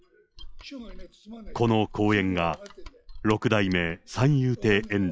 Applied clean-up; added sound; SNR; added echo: classical method log-MMSE.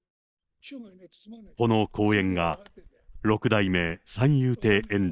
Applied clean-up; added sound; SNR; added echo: neural mask model DeepFilterNet 3.